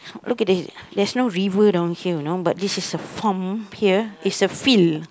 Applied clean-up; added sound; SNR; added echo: none; none; none; none.